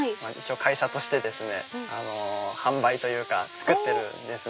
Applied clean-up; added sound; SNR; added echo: none; Trumpet; 16 dB; none.